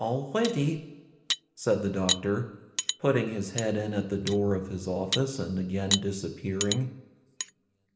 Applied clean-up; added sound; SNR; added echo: none; Cutlery, silverware; 7 dB; reverberation time 1.0 s.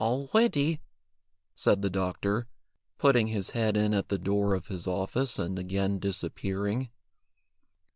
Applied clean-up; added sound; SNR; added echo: none; none; none; none.